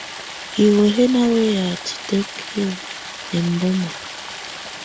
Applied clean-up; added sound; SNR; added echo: none; Stream; 12 dB; none.